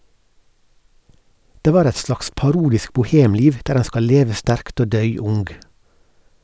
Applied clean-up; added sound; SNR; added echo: none; none; none; none.